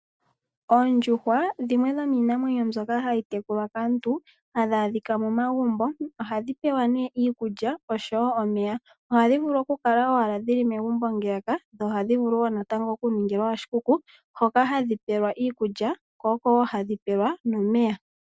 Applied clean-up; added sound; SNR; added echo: none; none; none; none.